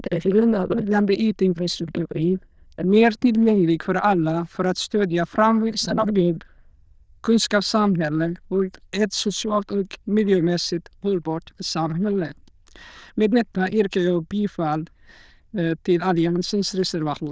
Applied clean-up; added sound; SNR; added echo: neural diffusion model UNIVERSE++.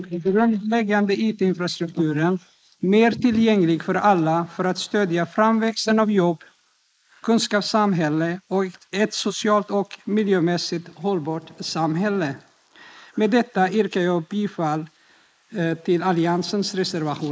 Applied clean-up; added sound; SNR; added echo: neural mask model Resemble Enhance denoiser.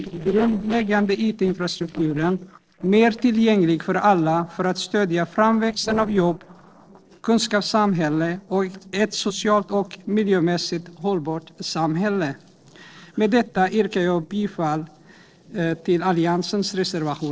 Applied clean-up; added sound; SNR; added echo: neural separator model SepFormer DNS4.